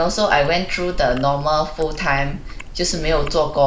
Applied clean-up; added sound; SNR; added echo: none; Chewing, mastication; 7 dB; none.